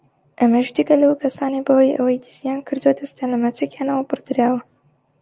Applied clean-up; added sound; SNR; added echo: none; none; none; none.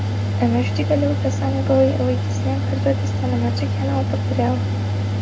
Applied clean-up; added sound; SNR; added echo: none; Mechanical fan; -2 dB; reverberation time 0.3 s.